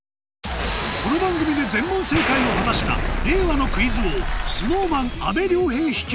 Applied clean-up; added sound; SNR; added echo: none; Explosion; 2 dB; none.